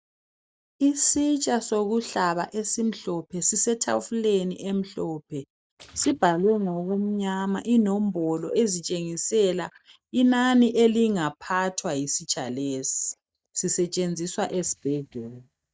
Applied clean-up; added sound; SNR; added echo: neural mask model DeepFilterNet 3.